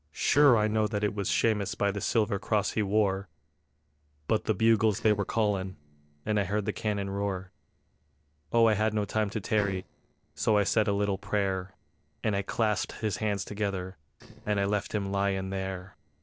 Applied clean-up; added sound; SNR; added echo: neural separator model SepFormer DNS4.